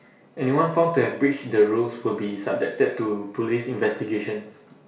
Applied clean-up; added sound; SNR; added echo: none; none; none; reverberation time 0.4 s.